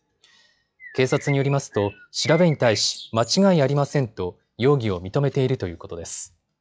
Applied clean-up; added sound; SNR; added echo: classical method log-MMSE.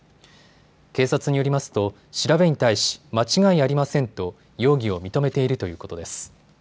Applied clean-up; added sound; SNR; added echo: none; none; none; none.